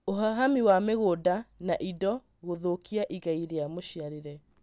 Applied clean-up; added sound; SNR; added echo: none; none; none; none.